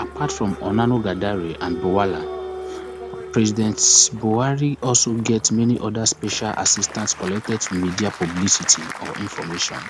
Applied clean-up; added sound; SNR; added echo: none; Applause; 12 dB; none.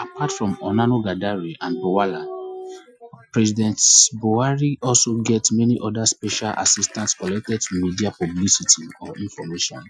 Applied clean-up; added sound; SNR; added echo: classical method Wiener filter.